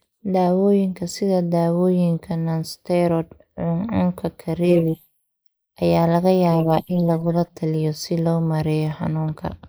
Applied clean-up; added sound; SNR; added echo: neural mask model Resemble Enhance denoiser.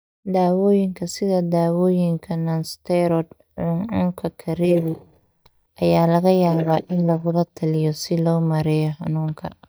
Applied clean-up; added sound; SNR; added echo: neural mask model DeepFilterNet 3.